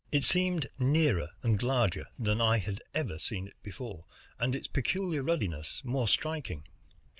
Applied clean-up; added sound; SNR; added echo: none; none; none; none.